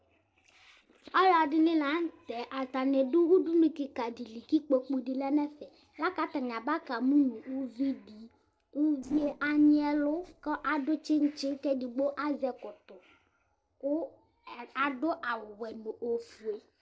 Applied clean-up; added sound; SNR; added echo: neural separator model SepFormer DNS4.